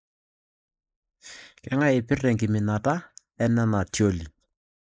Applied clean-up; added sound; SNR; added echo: neural mask model Resemble Enhance denoiser.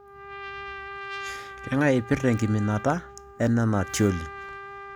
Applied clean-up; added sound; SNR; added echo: none; Trumpet; 13 dB; none.